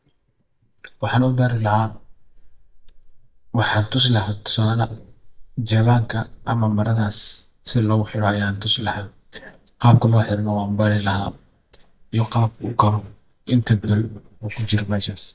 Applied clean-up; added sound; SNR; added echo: neural mask model DeepFilterNet 3.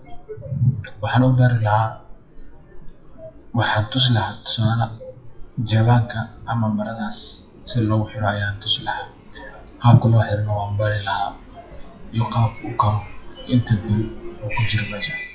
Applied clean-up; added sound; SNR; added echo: classical method WPE with log-MMSE.